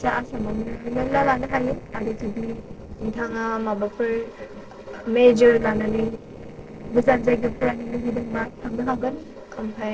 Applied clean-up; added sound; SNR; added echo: neural separator model SepFormer DNS4.